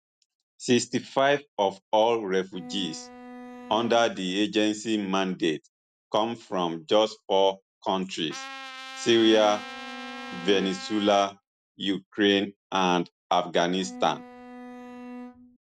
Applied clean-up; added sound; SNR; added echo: none; Bowed string instrument + Trumpet; 14 dB; none.